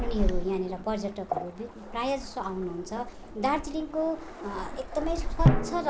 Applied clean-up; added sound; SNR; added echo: none; Waves, surf + Drum; -1 dB; none.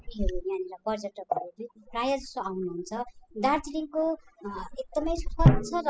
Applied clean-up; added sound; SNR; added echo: classical method spectral subtraction.